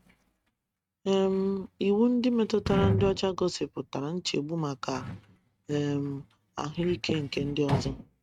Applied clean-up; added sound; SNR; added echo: neural mask model RNNoise.